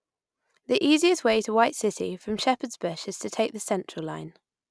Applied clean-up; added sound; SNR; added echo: none; none; none; none.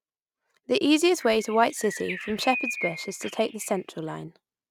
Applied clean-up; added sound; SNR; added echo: neural mask model RNNoise.